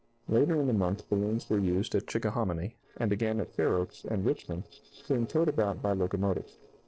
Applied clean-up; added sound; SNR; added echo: neural separator model SepFormer DNS4.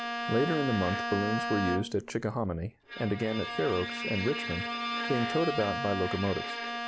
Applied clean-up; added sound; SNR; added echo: none; Bowed string instrument; 4 dB; none.